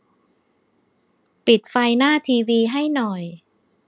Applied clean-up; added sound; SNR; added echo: none; none; none; none.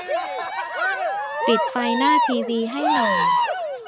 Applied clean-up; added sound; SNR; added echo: none; Cheering; -4 dB; none.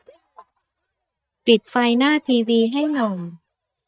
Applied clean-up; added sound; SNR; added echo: neural mask model DeepFilterNet 3.